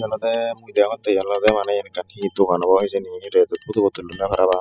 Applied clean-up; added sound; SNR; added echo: classical method spectral subtraction.